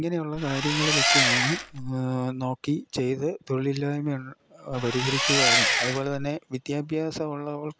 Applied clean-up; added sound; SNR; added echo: none; Engine; -4 dB; none.